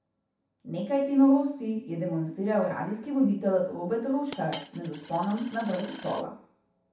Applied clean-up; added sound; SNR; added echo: none; Coin (dropping); 17 dB; reverberation time 0.7 s.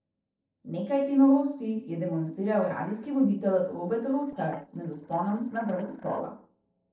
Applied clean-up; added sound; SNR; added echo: neural separator model SepFormer DNS4.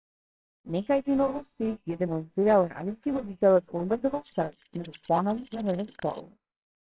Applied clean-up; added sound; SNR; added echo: neural separator model SepFormer WHAMR!.